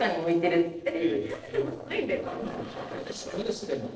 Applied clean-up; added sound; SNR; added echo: neural separator model SepFormer DNS4.